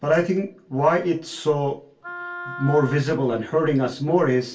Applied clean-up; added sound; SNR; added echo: none; Wind instrument, woodwind instrument; 14 dB; reverberation time 0.2 s.